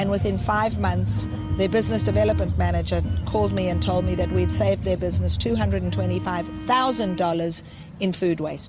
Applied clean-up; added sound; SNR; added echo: none; Bowed string instrument; 14 dB; none.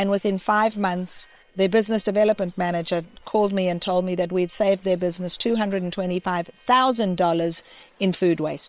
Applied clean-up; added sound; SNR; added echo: neural separator model SepFormer WHAM!.